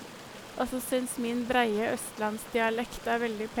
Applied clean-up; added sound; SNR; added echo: none; Stream; 15 dB; none.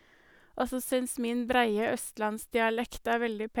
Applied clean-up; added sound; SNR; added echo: none; none; none; none.